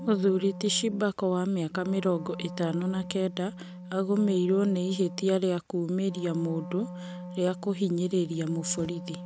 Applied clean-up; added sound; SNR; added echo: none; Wind instrument, woodwind instrument; 12 dB; none.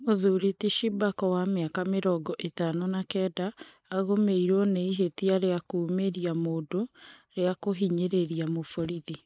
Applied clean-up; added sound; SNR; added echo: neural mask model Resemble Enhance denoiser.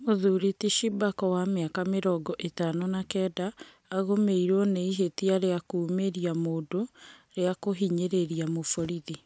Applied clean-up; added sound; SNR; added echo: none; none; none; none.